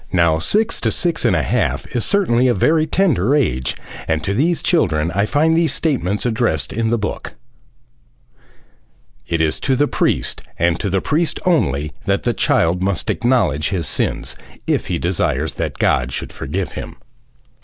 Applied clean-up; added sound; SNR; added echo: none; none; none; none.